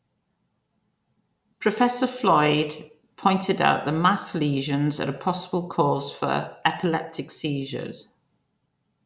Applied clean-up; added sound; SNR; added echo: none; none; none; none.